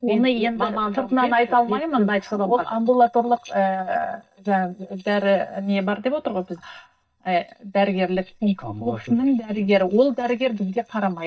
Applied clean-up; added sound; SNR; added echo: neural mask model DeepFilterNet 3.